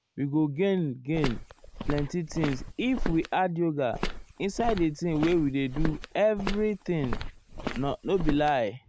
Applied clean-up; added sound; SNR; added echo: none; Walk, footsteps; 5 dB; none.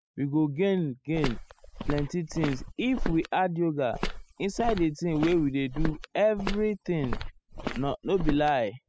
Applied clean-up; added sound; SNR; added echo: classical method spectral subtraction.